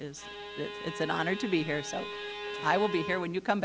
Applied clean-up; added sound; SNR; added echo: none; Bowed string instrument; 8 dB; none.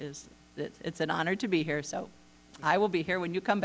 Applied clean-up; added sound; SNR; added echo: none; none; none; none.